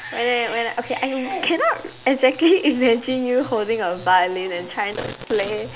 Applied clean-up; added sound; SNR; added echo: none; Bathtub (filling or washing) / Cat; 18 dB; none.